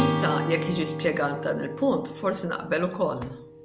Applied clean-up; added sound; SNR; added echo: none; Acoustic guitar / Strum; 4 dB; none.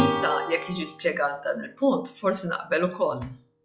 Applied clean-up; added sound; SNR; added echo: classical method log-MMSE.